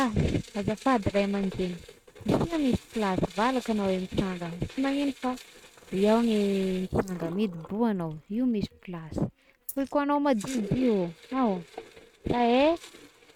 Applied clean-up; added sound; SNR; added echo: neural mask model RNNoise.